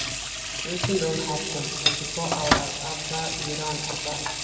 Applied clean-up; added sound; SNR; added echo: none; Sink (filling or washing) / Water tap, faucet; -3 dB; reverberation time 1.9 s.